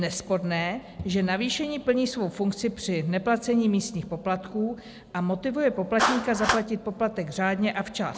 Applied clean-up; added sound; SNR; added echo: none; Clapping; 10 dB; none.